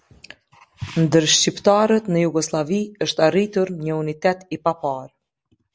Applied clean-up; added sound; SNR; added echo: none; none; none; none.